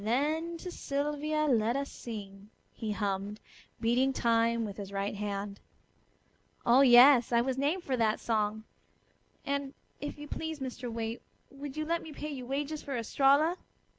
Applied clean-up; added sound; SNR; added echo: none; none; none; none.